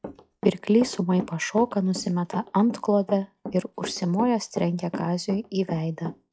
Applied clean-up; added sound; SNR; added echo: classical method log-MMSE.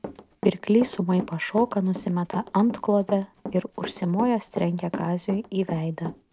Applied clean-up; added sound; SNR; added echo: none; Run; 13 dB; none.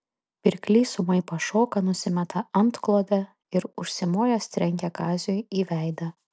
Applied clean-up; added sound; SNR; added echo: none; none; none; none.